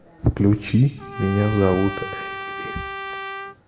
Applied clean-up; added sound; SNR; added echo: none; Trumpet; 11 dB; reverberation time 1.2 s.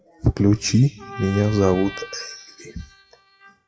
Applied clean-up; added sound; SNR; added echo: classical method WPE with log-MMSE.